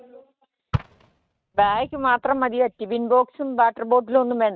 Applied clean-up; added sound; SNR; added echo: neural mask model RNNoise.